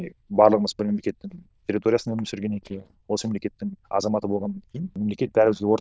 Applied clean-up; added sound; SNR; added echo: neural diffusion model UNIVERSE++.